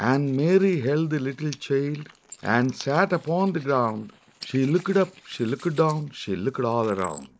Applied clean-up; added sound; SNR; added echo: neural mask model Resemble Enhance denoiser.